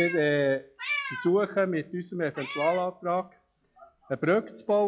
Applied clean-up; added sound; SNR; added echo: classical method log-MMSE.